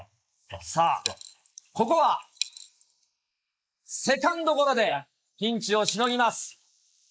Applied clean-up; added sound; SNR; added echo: neural mask model Resemble Enhance denoiser.